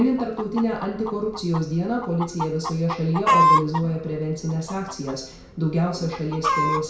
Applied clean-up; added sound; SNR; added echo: none; Chicken, rooster; 2 dB; reverberation time 0.6 s.